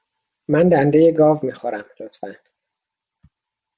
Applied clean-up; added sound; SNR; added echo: none; none; none; none.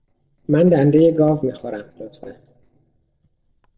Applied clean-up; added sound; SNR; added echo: neural separator model SepFormer DNS4.